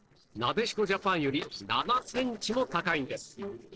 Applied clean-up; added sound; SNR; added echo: neural separator model SepFormer DNS4.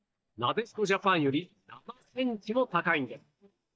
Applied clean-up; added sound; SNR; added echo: neural mask model DeepFilterNet 3.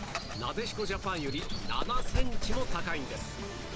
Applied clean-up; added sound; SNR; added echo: none; Dog; -3 dB; none.